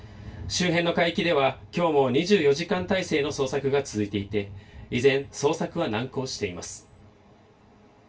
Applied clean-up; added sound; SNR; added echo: none; none; none; reverberation time 0.2 s.